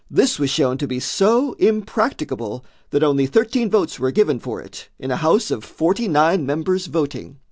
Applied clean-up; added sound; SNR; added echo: none; none; none; none.